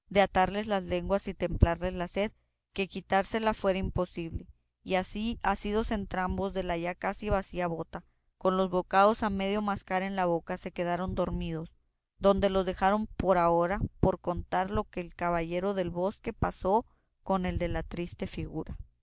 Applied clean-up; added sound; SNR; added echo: none; none; none; none.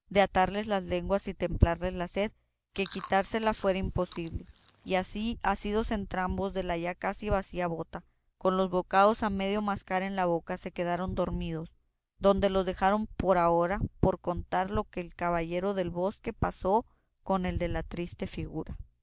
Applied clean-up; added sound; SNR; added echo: none; Chewing, mastication; 16 dB; none.